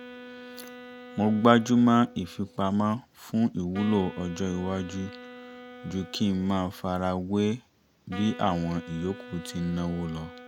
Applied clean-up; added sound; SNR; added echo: none; Wind instrument, woodwind instrument; 17 dB; none.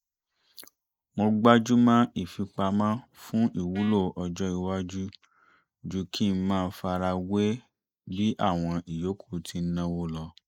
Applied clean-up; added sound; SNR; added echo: neural mask model Resemble Enhance denoiser.